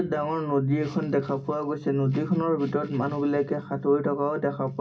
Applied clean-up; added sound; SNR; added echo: none; none; none; reverberation time 0.4 s.